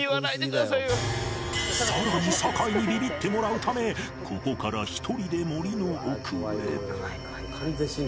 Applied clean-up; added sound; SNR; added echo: none; none; none; none.